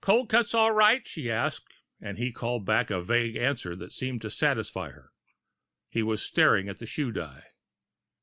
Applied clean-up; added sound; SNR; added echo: none; none; none; none.